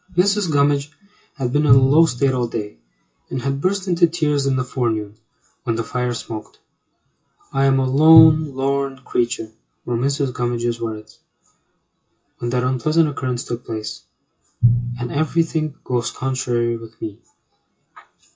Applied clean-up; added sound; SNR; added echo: classical method WPE with log-MMSE.